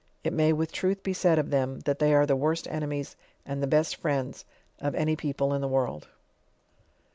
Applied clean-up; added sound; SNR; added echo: none; none; none; none.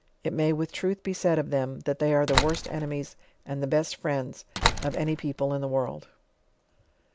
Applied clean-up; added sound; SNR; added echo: none; Slam; 3 dB; none.